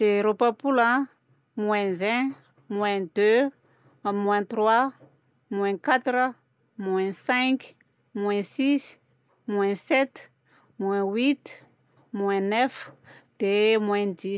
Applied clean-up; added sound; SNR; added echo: none; none; none; none.